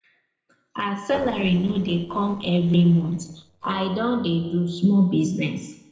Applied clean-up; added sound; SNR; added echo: neural separator model SepFormer DNS4.